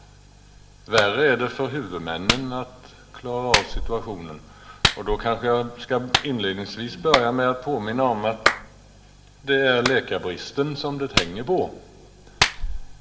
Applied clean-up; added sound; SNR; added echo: none; Clapping; 4 dB; reverberation time 1.0 s.